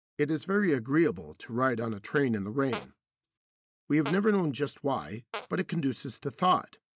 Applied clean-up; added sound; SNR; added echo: neural mask model DeepFilterNet 3.